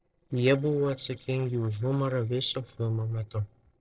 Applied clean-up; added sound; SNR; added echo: neural separator model SepFormer DNS4.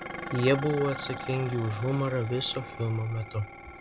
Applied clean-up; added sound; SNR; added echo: none; Dishes, pots, and pans; 10 dB; none.